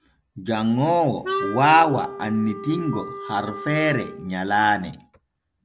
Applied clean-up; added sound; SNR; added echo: none; Wind instrument, woodwind instrument; 10 dB; none.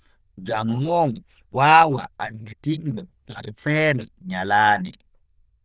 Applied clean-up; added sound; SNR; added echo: neural diffusion model UNIVERSE++.